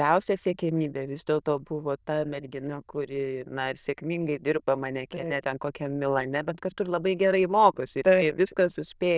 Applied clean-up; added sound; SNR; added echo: neural diffusion model UNIVERSE++.